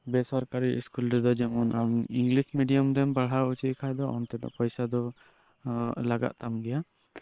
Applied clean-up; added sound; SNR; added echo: neural separator model SepFormer WHAM!.